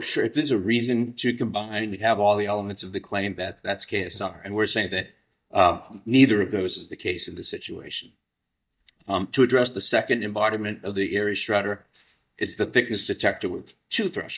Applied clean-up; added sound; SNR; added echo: neural mask model DeepFilterNet 3.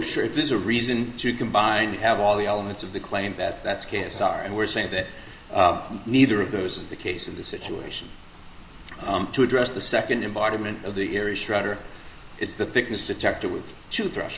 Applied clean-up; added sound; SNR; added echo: none; Rain; 19 dB; reverberation time 0.7 s.